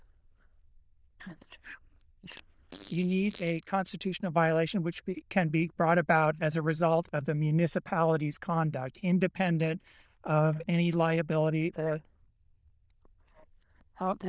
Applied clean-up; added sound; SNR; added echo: neural diffusion model UNIVERSE++.